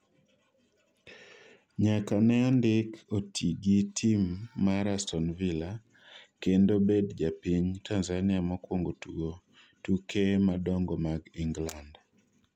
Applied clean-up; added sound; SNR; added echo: none; none; none; none.